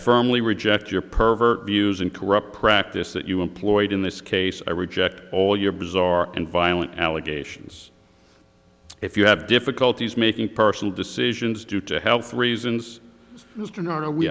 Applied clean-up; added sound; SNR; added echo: none; none; none; none.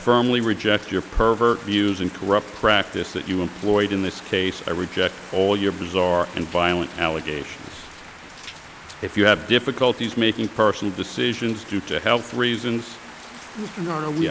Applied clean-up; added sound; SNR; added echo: none; Rain; 18 dB; none.